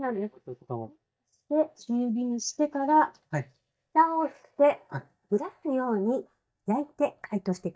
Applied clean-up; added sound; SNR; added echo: neural mask model DeepFilterNet 3.